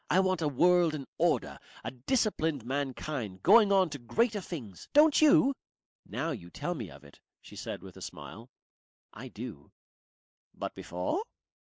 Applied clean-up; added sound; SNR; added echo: neural mask model Resemble Enhance denoiser.